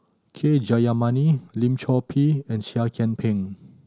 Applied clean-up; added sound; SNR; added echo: none; none; none; none.